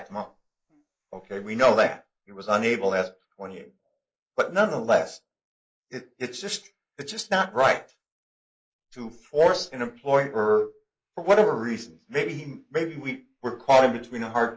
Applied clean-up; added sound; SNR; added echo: neural mask model Resemble Enhance denoiser.